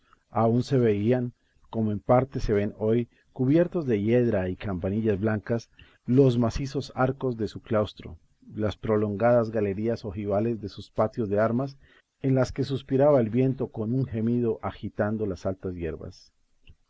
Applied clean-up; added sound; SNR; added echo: none; none; none; none.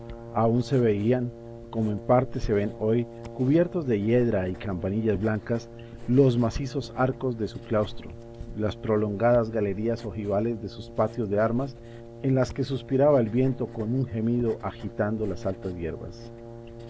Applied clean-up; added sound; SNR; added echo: none; Brass instrument + Writing; 14 dB; none.